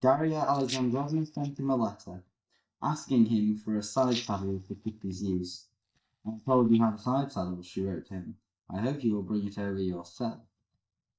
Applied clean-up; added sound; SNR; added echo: neural mask model DeepFilterNet 3.